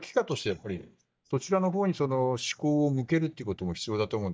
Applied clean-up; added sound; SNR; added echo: neural mask model DeepFilterNet 3.